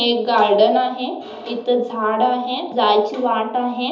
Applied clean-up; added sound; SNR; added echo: none; none; none; reverberation time 1.2 s.